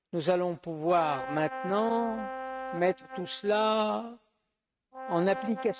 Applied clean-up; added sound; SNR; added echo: neural mask model RNNoise.